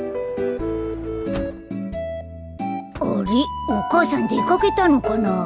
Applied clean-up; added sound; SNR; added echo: none; Sliding door / Motor vehicle (road); 20 dB; none.